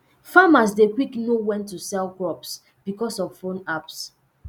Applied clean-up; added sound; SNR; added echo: none; none; none; none.